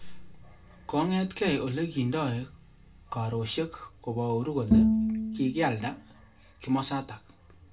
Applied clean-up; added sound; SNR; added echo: none; Bowed string instrument; -4 dB; reverberation time 0.2 s.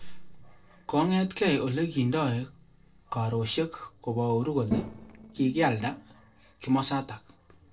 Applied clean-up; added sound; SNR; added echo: neural separator model SepFormer DNS4.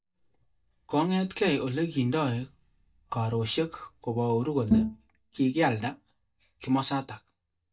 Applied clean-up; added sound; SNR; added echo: neural mask model DeepFilterNet 3.